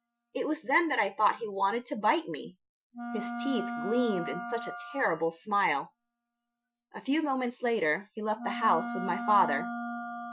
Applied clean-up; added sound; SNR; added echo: classical method Wiener filter.